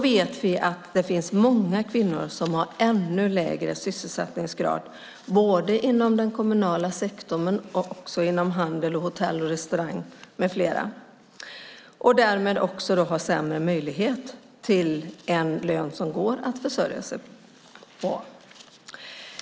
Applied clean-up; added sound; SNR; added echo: none; none; none; none.